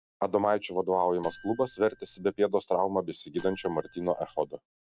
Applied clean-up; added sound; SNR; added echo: none; Marimba, xylophone; 13 dB; none.